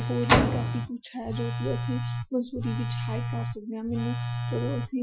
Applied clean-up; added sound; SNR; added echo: classical method Wiener filter.